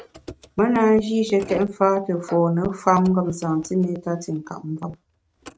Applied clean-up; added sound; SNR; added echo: neural mask model RNNoise.